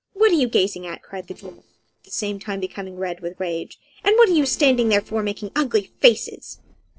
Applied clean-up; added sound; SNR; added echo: neural separator model SepFormer DNS4.